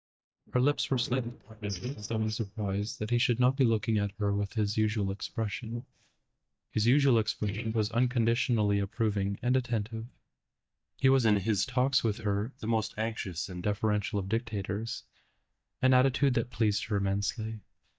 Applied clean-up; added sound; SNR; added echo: neural mask model DeepFilterNet 3.